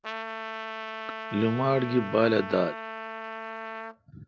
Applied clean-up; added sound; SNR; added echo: none; Trumpet; 8 dB; none.